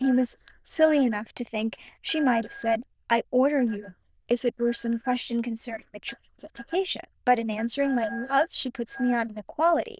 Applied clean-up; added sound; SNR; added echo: neural diffusion model UNIVERSE++.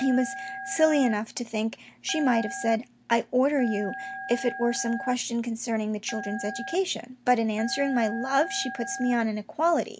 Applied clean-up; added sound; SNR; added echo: none; Telephone; 12 dB; none.